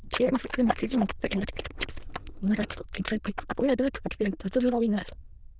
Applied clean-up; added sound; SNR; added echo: neural diffusion model UNIVERSE++.